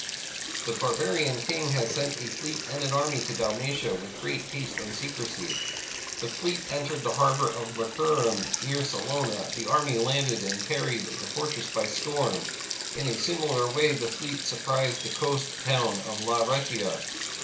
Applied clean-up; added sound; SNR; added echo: none; Sink (filling or washing); 5 dB; reverberation time 0.2 s.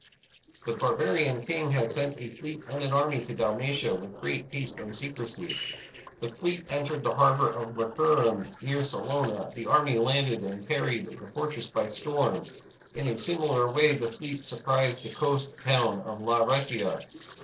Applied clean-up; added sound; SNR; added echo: neural separator model SepFormer DNS4.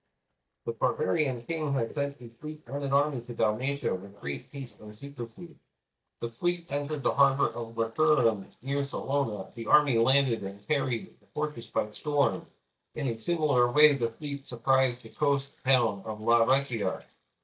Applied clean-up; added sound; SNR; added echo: neural mask model DeepFilterNet 3.